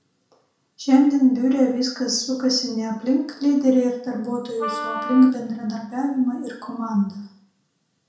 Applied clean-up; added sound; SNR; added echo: none; Wind instrument, woodwind instrument; 10 dB; reverberation time 0.5 s.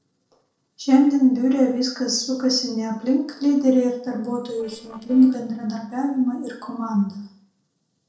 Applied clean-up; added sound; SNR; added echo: neural separator model SepFormer DNS4.